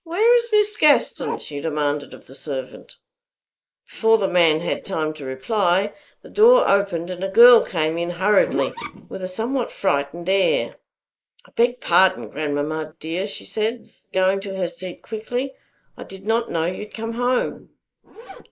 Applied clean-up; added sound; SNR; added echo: neural mask model Resemble Enhance denoiser.